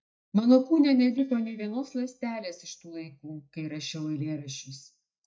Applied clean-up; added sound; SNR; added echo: neural mask model DeepFilterNet 3.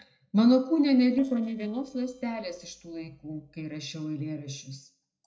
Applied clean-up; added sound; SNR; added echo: neural separator model SepFormer DNS4.